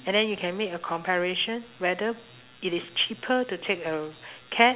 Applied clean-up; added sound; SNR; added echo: none; none; none; none.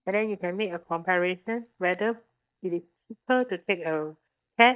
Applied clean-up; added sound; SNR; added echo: neural mask model DeepFilterNet 3.